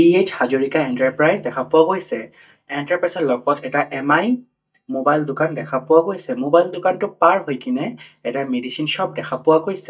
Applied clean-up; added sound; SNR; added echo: neural mask model DeepFilterNet 3.